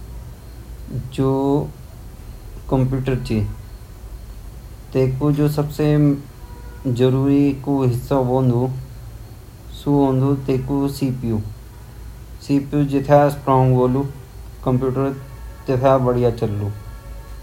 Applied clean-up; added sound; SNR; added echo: none; none; none; none.